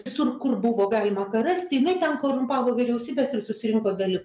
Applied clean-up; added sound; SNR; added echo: none; none; none; none.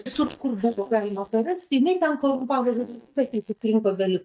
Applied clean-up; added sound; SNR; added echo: neural mask model DeepFilterNet 3.